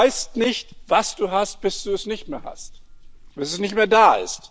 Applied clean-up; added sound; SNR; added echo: none; Chewing, mastication / Livestock, farm animals, working animals; 18 dB; none.